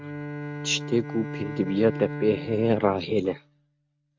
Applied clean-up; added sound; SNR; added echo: neural mask model RNNoise.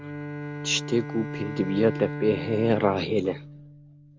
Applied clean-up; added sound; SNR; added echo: none; Bowed string instrument; 8 dB; none.